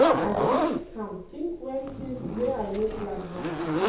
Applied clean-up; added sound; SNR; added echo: none; Zipper (clothing); -4 dB; reverberation time 0.7 s.